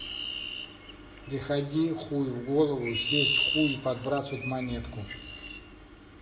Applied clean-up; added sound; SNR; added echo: none; Chirp, tweet; 4 dB; reverberation time 0.8 s.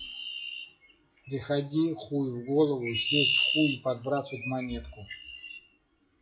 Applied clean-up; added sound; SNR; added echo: classical method WPE with log-MMSE.